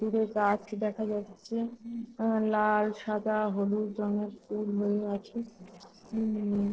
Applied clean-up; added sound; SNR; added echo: neural separator model SepFormer DNS4.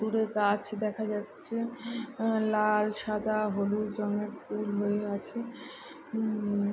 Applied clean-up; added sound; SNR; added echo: none; none; none; none.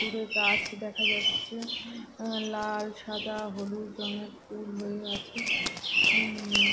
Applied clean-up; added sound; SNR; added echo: none; Bird vocalization, bird call, bird song; -5 dB; none.